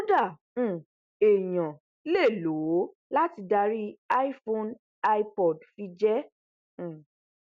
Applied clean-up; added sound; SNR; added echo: none; none; none; none.